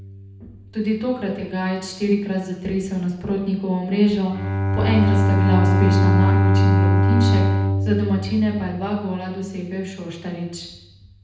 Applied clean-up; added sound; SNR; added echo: none; Bowed string instrument; -3 dB; reverberation time 0.9 s.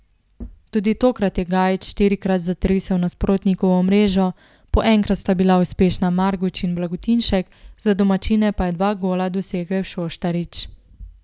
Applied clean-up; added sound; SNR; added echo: none; none; none; none.